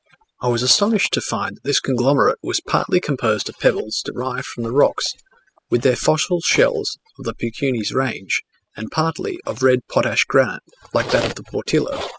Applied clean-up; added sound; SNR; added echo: classical method spectral subtraction.